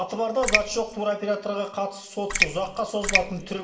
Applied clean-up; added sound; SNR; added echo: none; Raindrop; -1 dB; reverberation time 0.8 s.